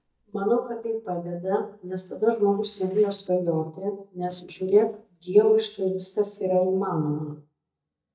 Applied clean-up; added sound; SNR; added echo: neural mask model DeepFilterNet 3.